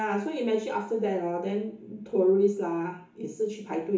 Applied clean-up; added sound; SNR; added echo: none; none; none; reverberation time 0.8 s.